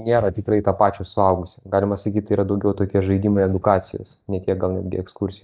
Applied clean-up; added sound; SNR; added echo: neural mask model DeepFilterNet 3.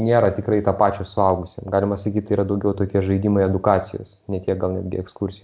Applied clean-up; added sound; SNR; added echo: none; none; none; none.